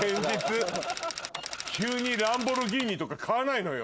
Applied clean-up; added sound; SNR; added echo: none; none; none; none.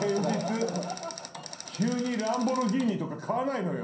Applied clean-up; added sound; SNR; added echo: none; none; none; reverberation time 0.6 s.